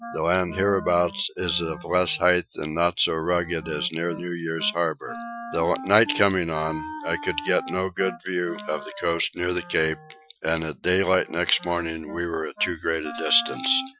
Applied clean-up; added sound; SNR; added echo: classical method Wiener filter.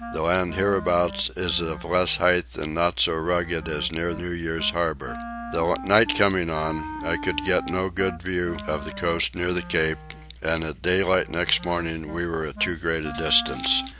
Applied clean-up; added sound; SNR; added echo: none; Wind instrument, woodwind instrument; 14 dB; none.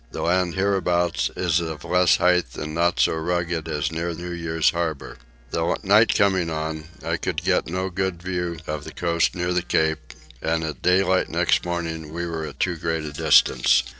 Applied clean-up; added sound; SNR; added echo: neural separator model SepFormer DNS4.